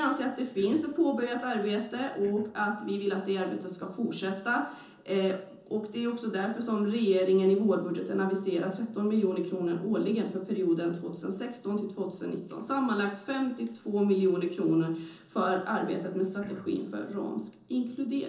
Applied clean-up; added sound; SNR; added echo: neural separator model SepFormer DNS4.